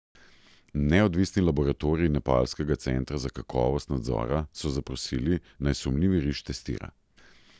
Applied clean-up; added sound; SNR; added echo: none; none; none; none.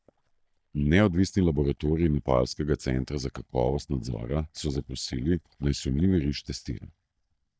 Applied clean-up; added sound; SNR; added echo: neural mask model DeepFilterNet 3.